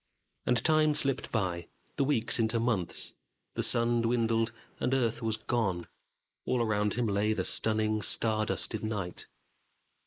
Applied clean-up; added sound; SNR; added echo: neural mask model Resemble Enhance denoiser.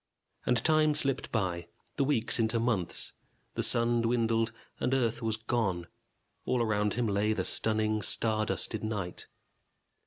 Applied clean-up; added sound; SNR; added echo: none; none; none; none.